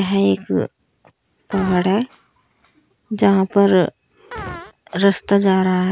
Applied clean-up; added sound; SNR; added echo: none; Fart; 19 dB; none.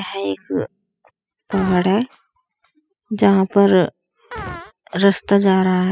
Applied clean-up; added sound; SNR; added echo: classical method spectral subtraction.